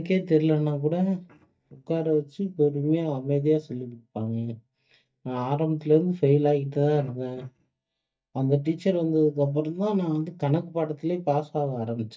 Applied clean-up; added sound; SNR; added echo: neural mask model DeepFilterNet 3.